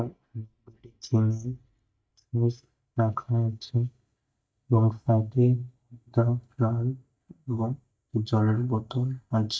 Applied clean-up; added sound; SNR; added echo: neural mask model DeepFilterNet 3.